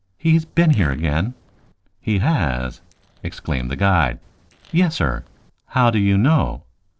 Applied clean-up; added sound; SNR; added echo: neural separator model SepFormer DNS4.